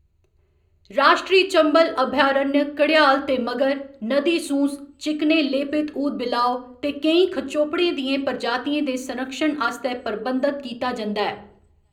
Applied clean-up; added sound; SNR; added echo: none; none; none; reverberation time 0.5 s.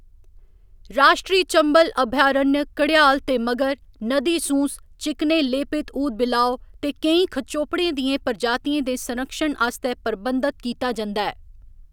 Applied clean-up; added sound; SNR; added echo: none; none; none; none.